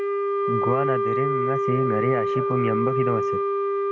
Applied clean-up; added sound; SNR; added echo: none; Wind instrument, woodwind instrument; -4 dB; none.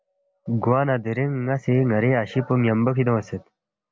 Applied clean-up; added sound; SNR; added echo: none; none; none; none.